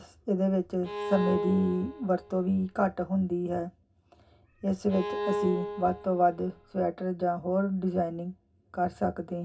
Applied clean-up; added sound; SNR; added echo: none; Bowed string instrument; 6 dB; reverberation time 0.4 s.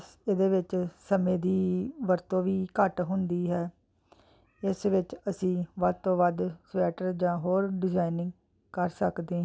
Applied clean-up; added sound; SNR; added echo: none; none; none; none.